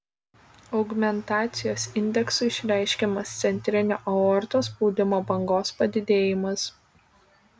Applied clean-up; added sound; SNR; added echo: none; none; none; none.